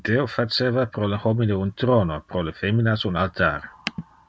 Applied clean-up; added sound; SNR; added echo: none; none; none; none.